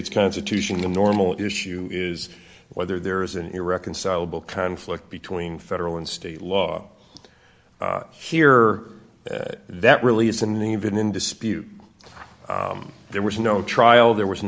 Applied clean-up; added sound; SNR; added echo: none; none; none; none.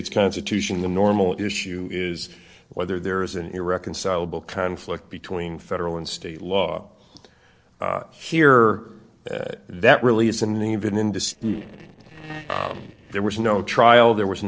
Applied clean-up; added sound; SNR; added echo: neural separator model SepFormer DNS4.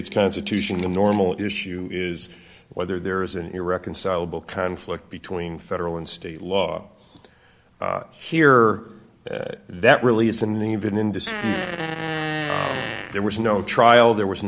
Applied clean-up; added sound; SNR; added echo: none; Fart; 6 dB; none.